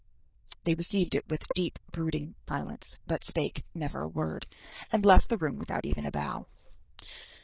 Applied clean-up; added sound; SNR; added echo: neural diffusion model UNIVERSE++.